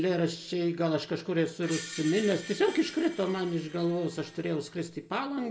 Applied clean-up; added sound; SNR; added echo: none; Screech; 17 dB; reverberation time 0.7 s.